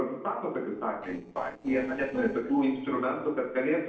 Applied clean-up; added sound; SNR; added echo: neural separator model SepFormer DNS4.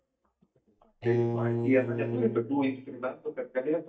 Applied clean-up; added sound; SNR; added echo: neural mask model DeepFilterNet 3.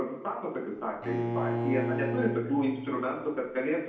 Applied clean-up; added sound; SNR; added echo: none; Bowed string instrument; 3 dB; reverberation time 0.8 s.